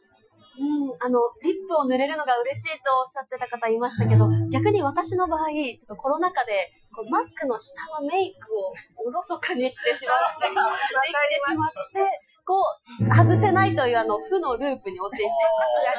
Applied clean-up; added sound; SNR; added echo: classical method Wiener filter.